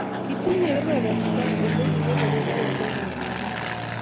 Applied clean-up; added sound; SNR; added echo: none; Fixed-wing aircraft, airplane; -4 dB; none.